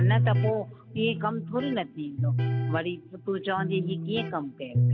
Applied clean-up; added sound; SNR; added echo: none; Electric guitar; -3 dB; none.